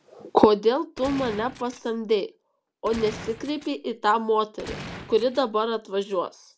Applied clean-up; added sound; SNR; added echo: none; Gunshot, gunfire; 15 dB; none.